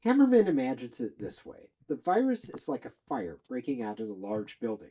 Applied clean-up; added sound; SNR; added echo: neural mask model DeepFilterNet 3.